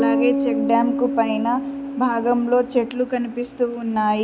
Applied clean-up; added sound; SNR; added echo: none; Bass guitar; 4 dB; none.